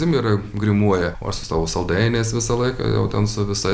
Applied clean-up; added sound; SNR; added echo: none; none; none; none.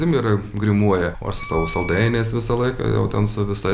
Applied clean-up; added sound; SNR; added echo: none; Wind instrument, woodwind instrument; 15 dB; none.